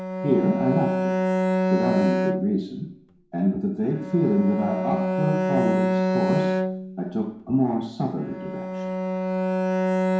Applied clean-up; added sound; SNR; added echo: none; Bowed string instrument; -1 dB; reverberation time 0.6 s.